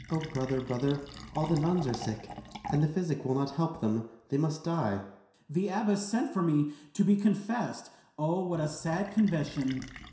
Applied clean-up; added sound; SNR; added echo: none; Fill (with liquid); 17 dB; reverberation time 0.7 s.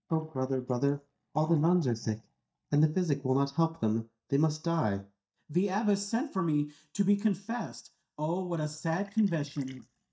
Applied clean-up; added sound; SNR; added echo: neural mask model DeepFilterNet 3.